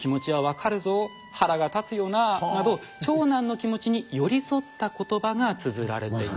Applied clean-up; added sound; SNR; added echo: none; none; none; none.